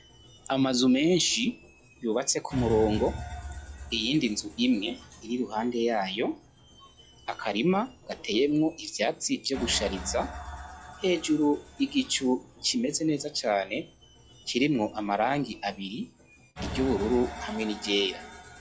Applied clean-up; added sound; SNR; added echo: classical method log-MMSE.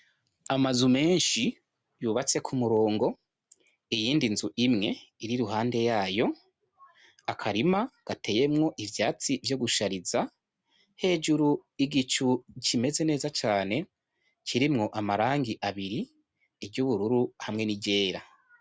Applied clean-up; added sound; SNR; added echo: none; none; none; none.